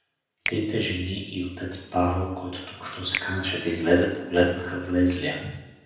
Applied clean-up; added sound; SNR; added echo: none; Finger snapping; 14 dB; reverberation time 0.9 s.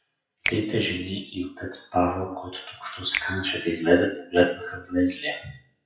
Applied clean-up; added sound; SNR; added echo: classical method WPE with log-MMSE.